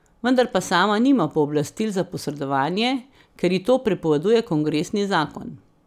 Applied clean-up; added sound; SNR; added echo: none; none; none; none.